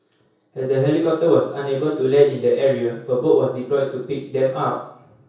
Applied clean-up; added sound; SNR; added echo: none; none; none; reverberation time 0.6 s.